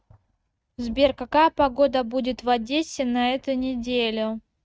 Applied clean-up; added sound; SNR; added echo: neural mask model RNNoise.